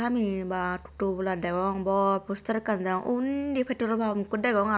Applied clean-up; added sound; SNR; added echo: none; none; none; none.